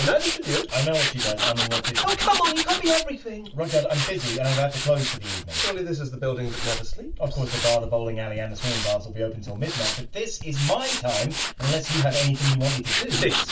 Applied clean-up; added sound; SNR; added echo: none; Tools; 3 dB; reverberation time 0.2 s.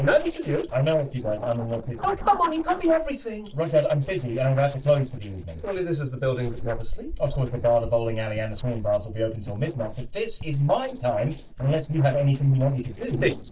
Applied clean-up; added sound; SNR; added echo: neural separator model SepFormer DNS4.